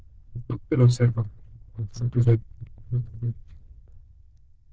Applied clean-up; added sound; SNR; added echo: neural diffusion model UNIVERSE++.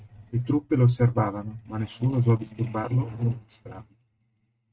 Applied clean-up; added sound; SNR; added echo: neural mask model RNNoise.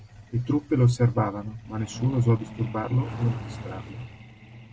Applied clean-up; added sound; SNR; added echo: none; Truck; 13 dB; none.